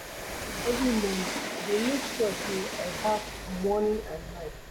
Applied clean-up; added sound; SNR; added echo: none; Train; 4 dB; none.